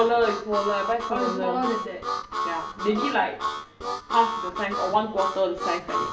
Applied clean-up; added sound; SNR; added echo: none; Harmonica; 5 dB; reverberation time 0.6 s.